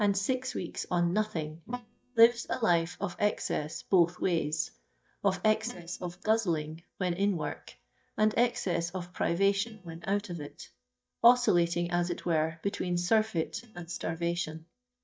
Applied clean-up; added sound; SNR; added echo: neural mask model DeepFilterNet 3.